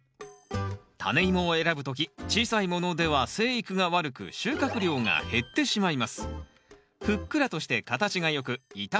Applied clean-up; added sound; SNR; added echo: none; none; none; none.